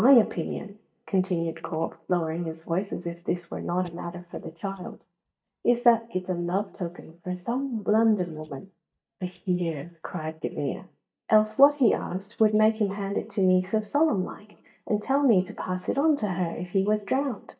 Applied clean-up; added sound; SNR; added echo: neural mask model DeepFilterNet 3.